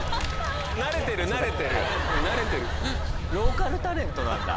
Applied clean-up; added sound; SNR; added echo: none; Truck; 0 dB; none.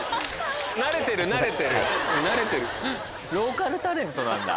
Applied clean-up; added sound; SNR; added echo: none; none; none; none.